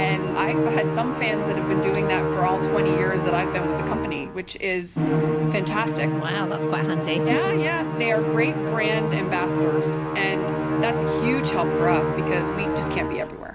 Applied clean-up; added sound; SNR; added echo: none; Musical instrument; -4 dB; none.